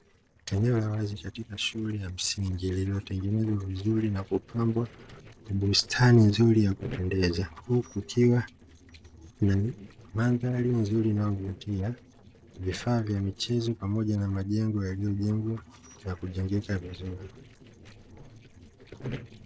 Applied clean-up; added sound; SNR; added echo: neural separator model SepFormer DNS4.